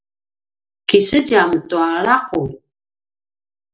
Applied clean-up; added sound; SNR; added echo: none; none; none; none.